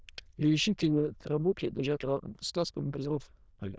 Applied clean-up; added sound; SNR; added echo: neural diffusion model UNIVERSE++.